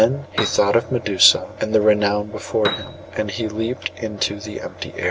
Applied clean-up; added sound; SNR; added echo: none; Piano; 10 dB; none.